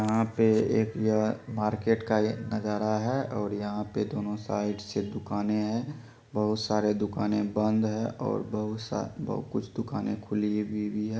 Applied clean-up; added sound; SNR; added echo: none; none; none; none.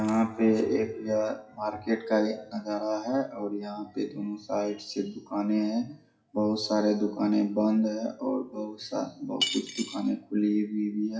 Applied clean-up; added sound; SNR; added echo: classical method WPE with log-MMSE.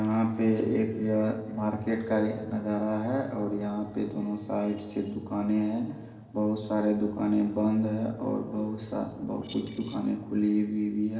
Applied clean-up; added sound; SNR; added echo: neural separator model SepFormer DNS4.